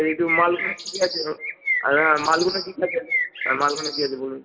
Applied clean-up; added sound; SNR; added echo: none; Bird; 5 dB; reverberation time 0.7 s.